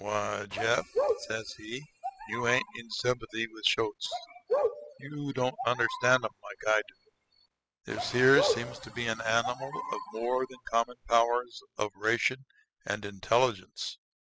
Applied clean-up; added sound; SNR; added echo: classical method spectral subtraction.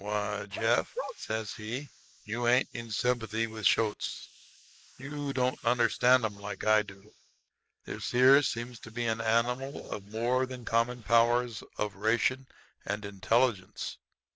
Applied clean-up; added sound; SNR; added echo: neural mask model Resemble Enhance denoiser.